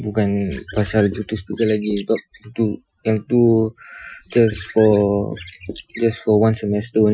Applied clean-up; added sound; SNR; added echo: classical method Wiener filter.